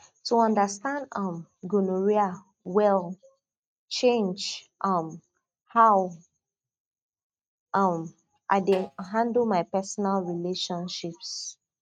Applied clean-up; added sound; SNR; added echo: neural mask model RNNoise.